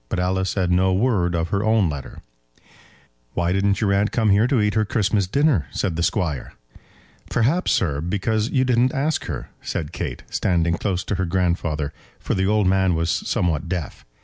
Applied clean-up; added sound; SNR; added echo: none; none; none; none.